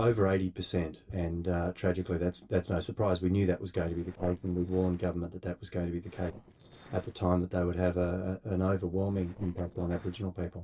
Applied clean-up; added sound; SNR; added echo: neural separator model SepFormer DNS4.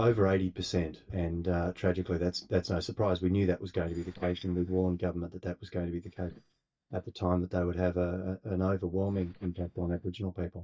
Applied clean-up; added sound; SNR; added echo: neural mask model DeepFilterNet 3.